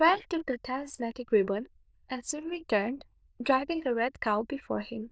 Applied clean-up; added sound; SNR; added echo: neural diffusion model UNIVERSE++.